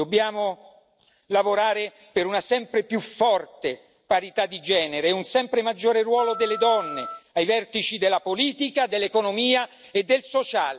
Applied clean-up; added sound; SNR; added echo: none; Wind instrument, woodwind instrument; 12 dB; none.